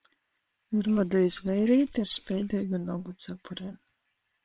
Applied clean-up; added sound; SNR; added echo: neural separator model SepFormer WHAM!.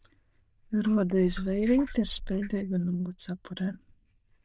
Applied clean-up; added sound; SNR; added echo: neural diffusion model UNIVERSE++.